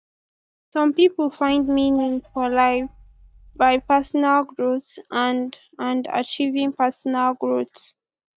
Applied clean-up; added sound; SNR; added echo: neural mask model DeepFilterNet 3.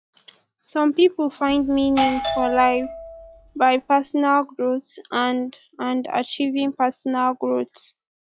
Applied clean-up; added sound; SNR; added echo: classical method log-MMSE.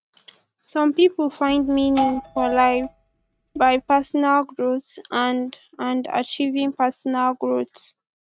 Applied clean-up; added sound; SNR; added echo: neural mask model RNNoise.